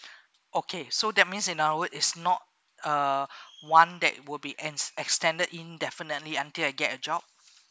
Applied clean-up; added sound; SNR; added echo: none; none; none; none.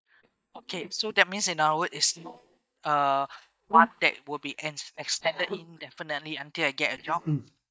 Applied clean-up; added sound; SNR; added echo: neural mask model DeepFilterNet 3.